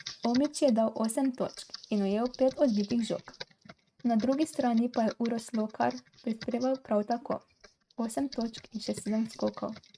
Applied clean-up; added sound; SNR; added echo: neural mask model RNNoise.